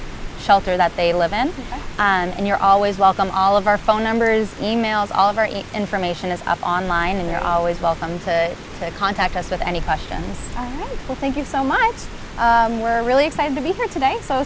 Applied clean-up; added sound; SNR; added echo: none; Rain; 11 dB; none.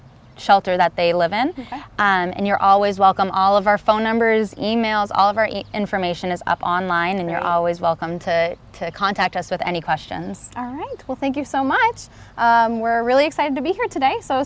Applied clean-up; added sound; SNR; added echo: none; none; none; none.